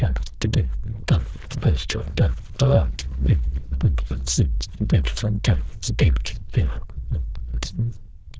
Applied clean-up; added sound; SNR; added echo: neural diffusion model UNIVERSE++.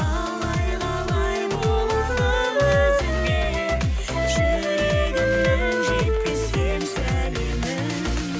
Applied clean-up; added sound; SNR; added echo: none; Wind instrument, woodwind instrument; 2 dB; none.